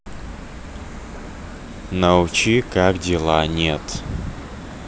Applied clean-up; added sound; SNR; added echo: none; none; none; none.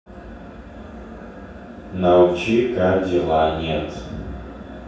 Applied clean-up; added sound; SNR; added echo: none; none; none; reverberation time 0.7 s.